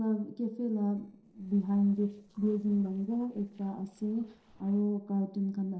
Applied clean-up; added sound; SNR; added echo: neural separator model SepFormer DNS4.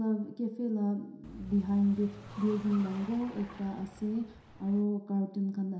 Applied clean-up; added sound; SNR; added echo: none; Car; 17 dB; reverberation time 0.7 s.